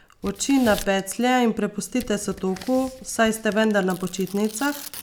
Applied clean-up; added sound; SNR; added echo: none; Tearing; 17 dB; none.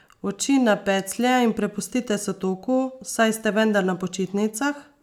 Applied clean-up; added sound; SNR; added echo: none; none; none; none.